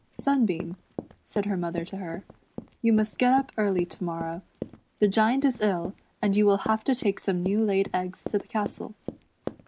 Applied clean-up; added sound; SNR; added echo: none; Run; 14 dB; none.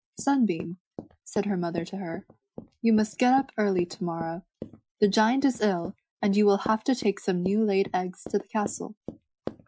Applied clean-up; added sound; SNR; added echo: classical method Wiener filter.